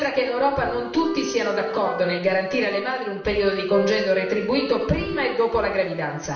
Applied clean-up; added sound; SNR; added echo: none; Wind instrument, woodwind instrument; 10 dB; reverberation time 0.8 s.